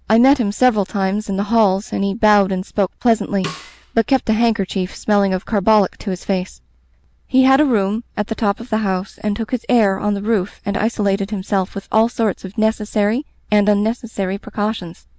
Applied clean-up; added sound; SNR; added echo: none; Snare drum; 16 dB; none.